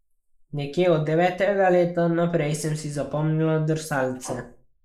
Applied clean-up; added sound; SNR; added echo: neural mask model Resemble Enhance denoiser.